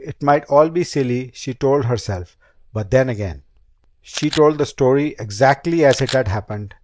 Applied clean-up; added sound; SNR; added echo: neural diffusion model UNIVERSE++.